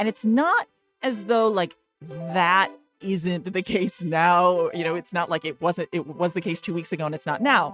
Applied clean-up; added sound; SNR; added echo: neural mask model RNNoise.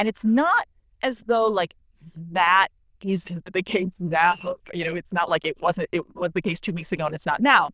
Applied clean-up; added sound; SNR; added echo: neural diffusion model UNIVERSE++.